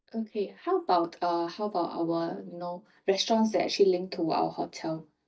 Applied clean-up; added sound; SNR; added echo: neural mask model DeepFilterNet 3.